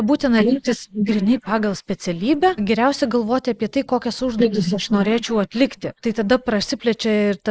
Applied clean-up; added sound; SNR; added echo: neural mask model Resemble Enhance denoiser.